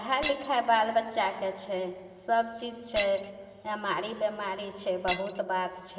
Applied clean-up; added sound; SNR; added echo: none; Shatter; 8 dB; reverberation time 2.4 s.